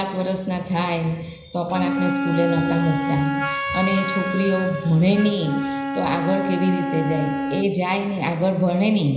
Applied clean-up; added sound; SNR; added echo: none; Wind instrument, woodwind instrument; 5 dB; reverberation time 0.5 s.